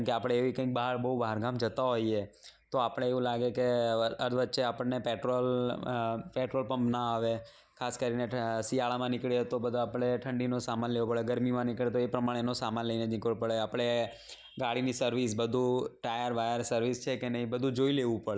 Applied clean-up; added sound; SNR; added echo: none; none; none; none.